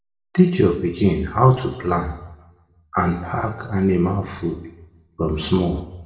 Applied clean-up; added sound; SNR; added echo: none; none; none; reverberation time 0.8 s.